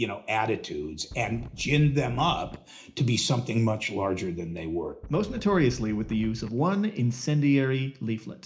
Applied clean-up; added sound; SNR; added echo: none; Wind; 15 dB; reverberation time 0.4 s.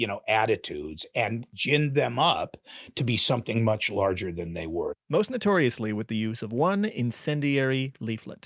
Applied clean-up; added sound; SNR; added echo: none; none; none; none.